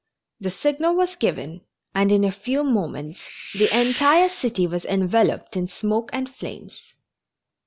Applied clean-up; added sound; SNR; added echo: none; Hiss; 10 dB; none.